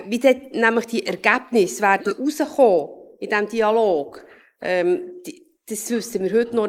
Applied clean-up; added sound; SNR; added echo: neural mask model Resemble Enhance denoiser.